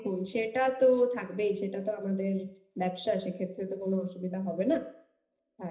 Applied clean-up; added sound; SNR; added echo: none; none; none; reverberation time 0.5 s.